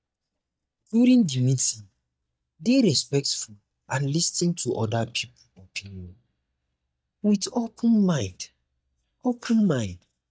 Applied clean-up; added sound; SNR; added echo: neural mask model DeepFilterNet 3.